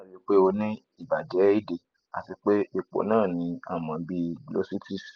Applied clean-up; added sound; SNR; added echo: none; none; none; none.